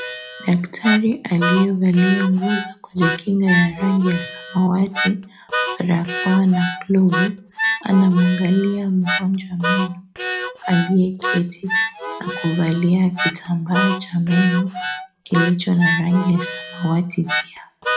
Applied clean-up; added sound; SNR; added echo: none; Harmonica; 7 dB; reverberation time 0.2 s.